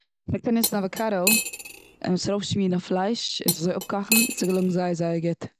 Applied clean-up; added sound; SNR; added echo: none; Cutlery, silverware; 3 dB; none.